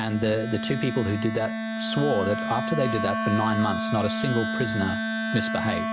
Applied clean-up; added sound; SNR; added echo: none; Wind instrument, woodwind instrument; 2 dB; none.